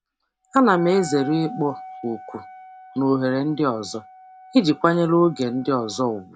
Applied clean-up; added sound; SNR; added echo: none; Wind instrument, woodwind instrument; 18 dB; none.